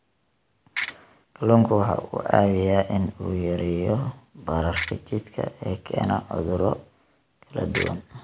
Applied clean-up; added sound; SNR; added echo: none; Ratchet, pawl; 7 dB; none.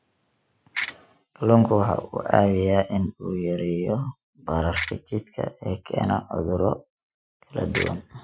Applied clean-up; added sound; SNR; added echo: classical method Wiener filter.